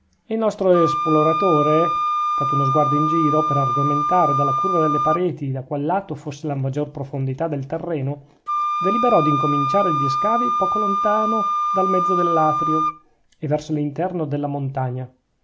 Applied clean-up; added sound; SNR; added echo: none; Wind instrument, woodwind instrument; 1 dB; none.